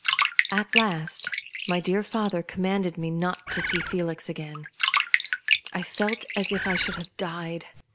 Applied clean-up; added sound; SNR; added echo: none; Bird + Bathtub (filling or washing); 0 dB; none.